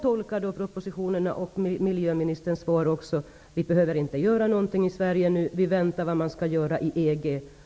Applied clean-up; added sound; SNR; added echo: none; none; none; none.